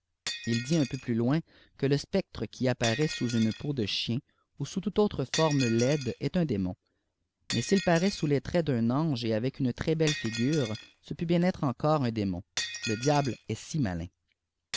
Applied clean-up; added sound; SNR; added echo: none; Shatter; 13 dB; none.